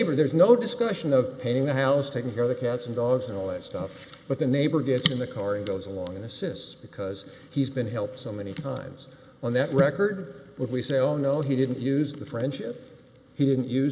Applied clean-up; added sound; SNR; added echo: none; none; none; none.